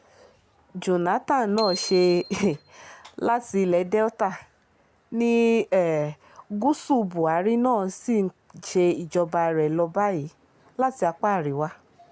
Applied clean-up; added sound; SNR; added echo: none; Bicycle bell; 14 dB; none.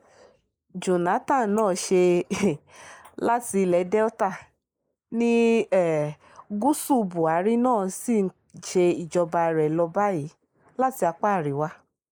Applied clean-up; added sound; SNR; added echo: neural mask model Resemble Enhance denoiser.